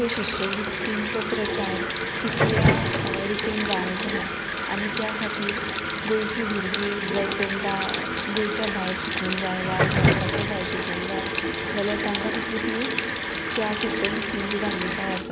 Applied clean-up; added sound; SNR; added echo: none; Sink (filling or washing) / Water tap, faucet + Subway, metro, underground; -5 dB; none.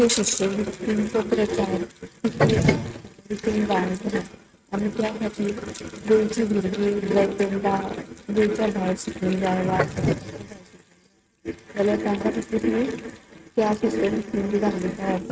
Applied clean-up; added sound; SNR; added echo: neural mask model RNNoise.